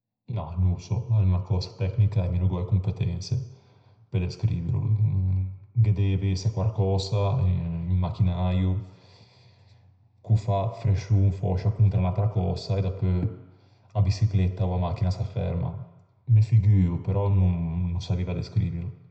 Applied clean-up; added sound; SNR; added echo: none; none; none; reverberation time 0.7 s.